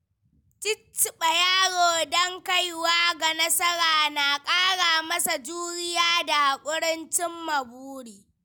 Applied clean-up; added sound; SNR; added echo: none; none; none; none.